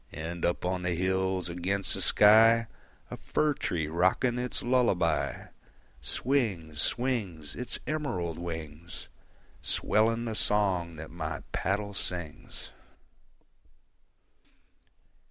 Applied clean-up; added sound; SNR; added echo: none; none; none; none.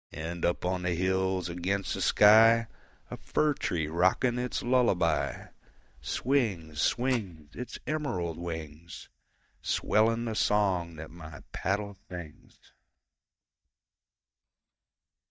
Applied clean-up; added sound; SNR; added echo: neural mask model DeepFilterNet 3.